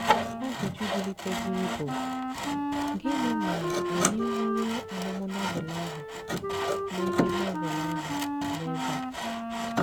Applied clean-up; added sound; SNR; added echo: none; Wind instrument, woodwind instrument + Sawing; -4 dB; none.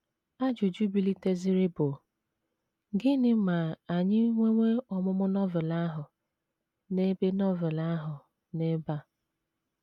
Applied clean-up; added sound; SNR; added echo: none; none; none; none.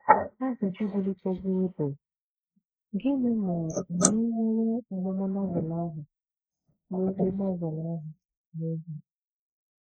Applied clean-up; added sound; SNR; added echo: neural mask model Resemble Enhance denoiser.